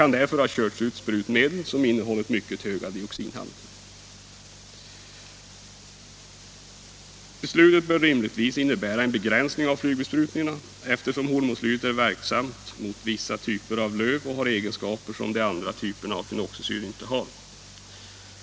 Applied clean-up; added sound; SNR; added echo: none; none; none; none.